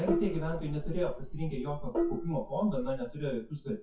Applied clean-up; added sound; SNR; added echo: classical method WPE with log-MMSE.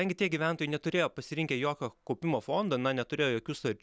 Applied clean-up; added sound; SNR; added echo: none; none; none; none.